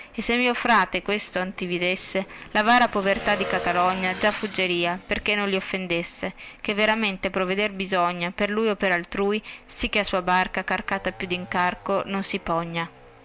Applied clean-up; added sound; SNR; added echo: none; Motorcycle / Engine; 17 dB; none.